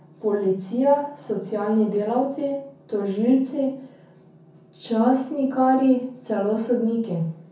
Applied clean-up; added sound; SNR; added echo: none; none; none; reverberation time 0.5 s.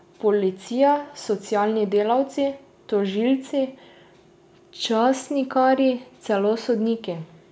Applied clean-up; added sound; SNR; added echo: none; none; none; none.